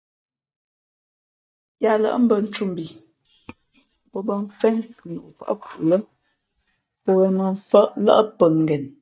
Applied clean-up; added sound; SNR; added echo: neural mask model DeepFilterNet 3.